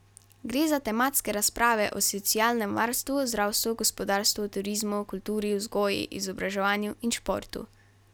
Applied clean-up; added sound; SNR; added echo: none; none; none; none.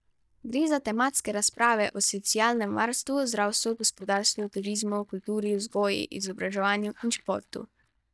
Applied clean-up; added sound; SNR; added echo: neural mask model DeepFilterNet 3.